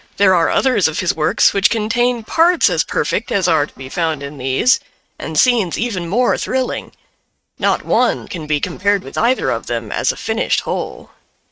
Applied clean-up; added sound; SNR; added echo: neural mask model RNNoise.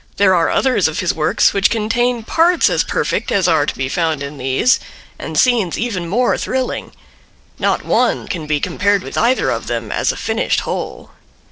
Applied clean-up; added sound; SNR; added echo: neural separator model SepFormer DNS4.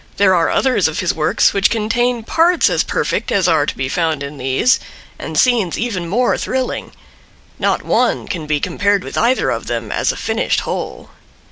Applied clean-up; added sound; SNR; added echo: none; none; none; none.